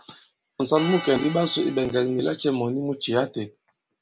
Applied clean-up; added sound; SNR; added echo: none; Organ; 13 dB; none.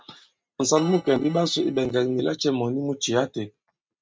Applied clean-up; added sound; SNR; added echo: neural mask model RNNoise.